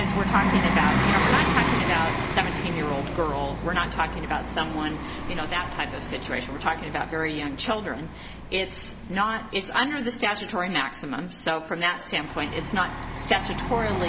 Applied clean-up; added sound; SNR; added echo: none; Bus; 1 dB; none.